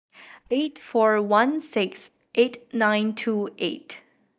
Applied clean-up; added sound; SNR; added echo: neural mask model DeepFilterNet 3.